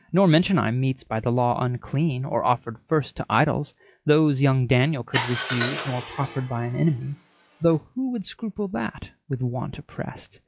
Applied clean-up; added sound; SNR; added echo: classical method log-MMSE.